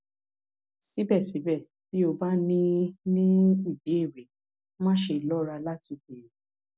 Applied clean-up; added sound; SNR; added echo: none; none; none; none.